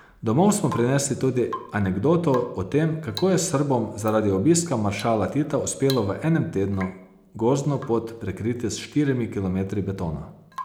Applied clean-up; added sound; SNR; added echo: none; Drip / Water tap, faucet / Rain; 19 dB; none.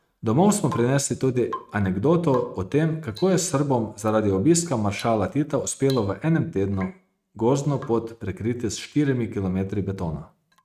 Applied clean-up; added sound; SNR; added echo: neural mask model RNNoise.